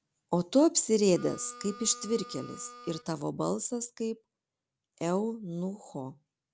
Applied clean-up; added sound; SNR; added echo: none; Harmonica; 17 dB; none.